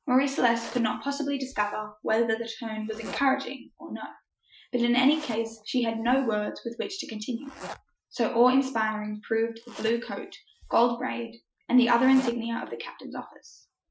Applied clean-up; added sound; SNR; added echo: classical method Wiener filter.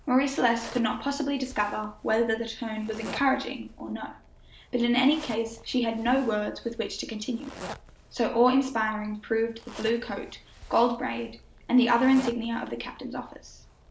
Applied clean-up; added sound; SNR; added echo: none; Zipper (clothing); 19 dB; none.